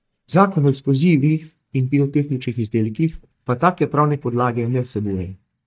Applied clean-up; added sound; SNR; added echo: neural mask model DeepFilterNet 3.